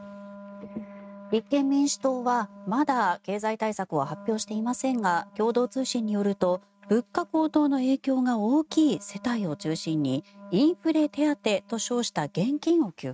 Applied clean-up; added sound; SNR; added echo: neural mask model RNNoise.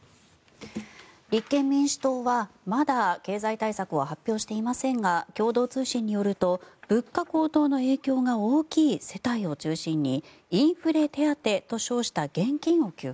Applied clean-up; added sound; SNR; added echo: none; none; none; none.